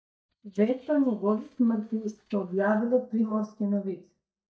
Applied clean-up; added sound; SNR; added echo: neural mask model DeepFilterNet 3.